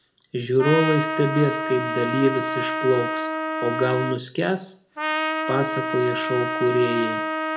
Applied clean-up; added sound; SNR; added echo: none; Trumpet; 3 dB; reverberation time 0.3 s.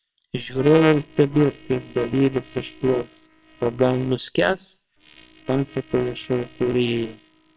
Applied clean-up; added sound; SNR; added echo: neural separator model SepFormer WHAMR!.